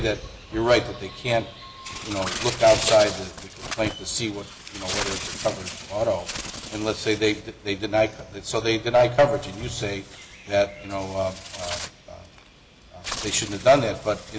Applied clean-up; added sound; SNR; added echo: none; Bird; 11 dB; none.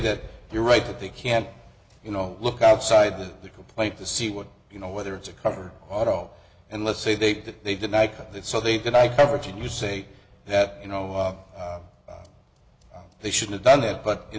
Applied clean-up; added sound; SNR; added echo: none; none; none; none.